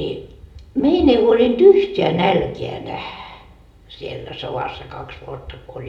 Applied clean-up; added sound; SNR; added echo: none; none; none; reverberation time 0.7 s.